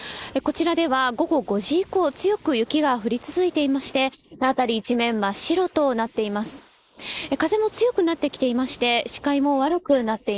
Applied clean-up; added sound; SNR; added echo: neural mask model Resemble Enhance denoiser.